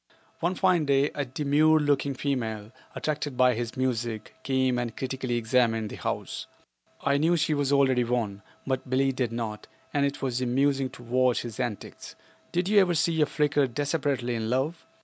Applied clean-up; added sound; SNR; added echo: none; none; none; none.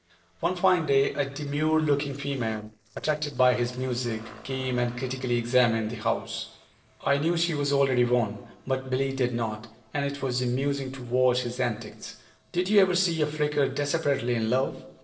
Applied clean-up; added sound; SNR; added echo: neural separator model SepFormer DNS4.